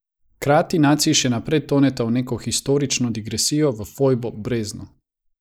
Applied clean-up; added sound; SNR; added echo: neural mask model Resemble Enhance denoiser.